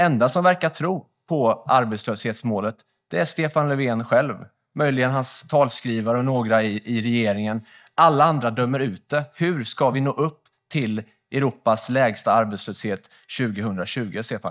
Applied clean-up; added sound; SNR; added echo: neural mask model DeepFilterNet 3.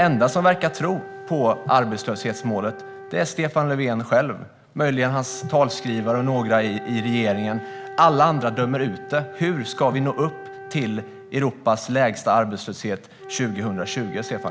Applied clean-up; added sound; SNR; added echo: none; Wind instrument, woodwind instrument; 16 dB; none.